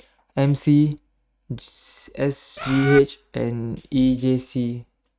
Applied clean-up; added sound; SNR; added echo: neural mask model RNNoise.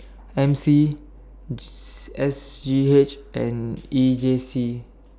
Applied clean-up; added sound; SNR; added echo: none; none; none; none.